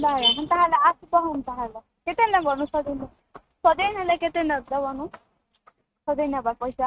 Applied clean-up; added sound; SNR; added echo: neural mask model RNNoise.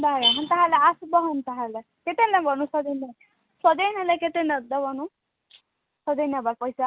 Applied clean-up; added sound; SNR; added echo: none; none; none; none.